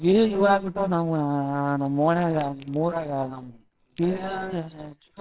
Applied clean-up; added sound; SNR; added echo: neural separator model SepFormer WHAMR!.